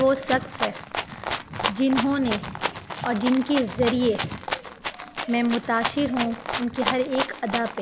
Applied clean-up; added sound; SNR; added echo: none; Rattle (instrument); 5 dB; none.